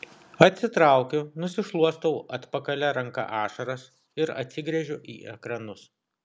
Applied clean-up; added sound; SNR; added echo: none; none; none; none.